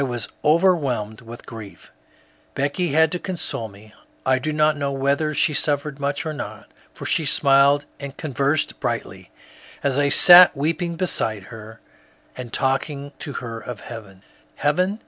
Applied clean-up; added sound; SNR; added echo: none; none; none; none.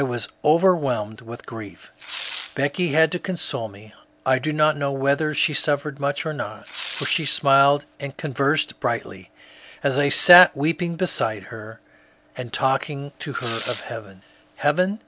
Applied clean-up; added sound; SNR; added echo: none; Tearing; 12 dB; none.